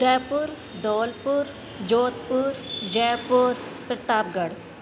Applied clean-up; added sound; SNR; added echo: none; none; none; none.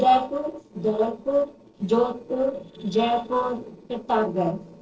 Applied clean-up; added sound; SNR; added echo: neural separator model SepFormer DNS4.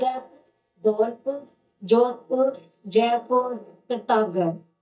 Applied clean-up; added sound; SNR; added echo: neural mask model DeepFilterNet 3.